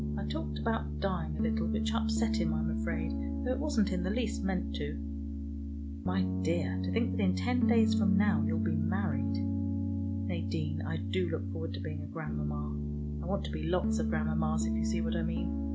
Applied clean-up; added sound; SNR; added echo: none; Piano; -4 dB; none.